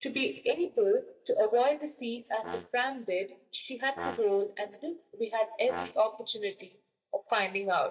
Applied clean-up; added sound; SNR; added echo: neural mask model DeepFilterNet 3.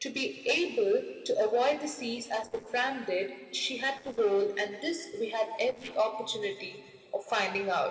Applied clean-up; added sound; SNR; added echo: neural separator model SepFormer DNS4.